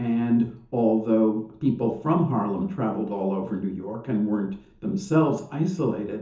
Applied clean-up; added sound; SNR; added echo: none; none; none; reverberation time 0.6 s.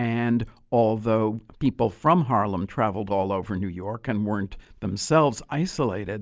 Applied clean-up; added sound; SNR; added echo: none; none; none; none.